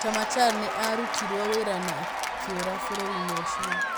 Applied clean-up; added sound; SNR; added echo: none; Applause / Cheering; 0 dB; none.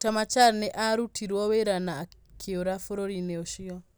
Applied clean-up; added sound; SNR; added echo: none; none; none; none.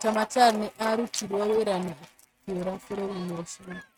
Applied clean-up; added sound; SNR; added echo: neural mask model RNNoise.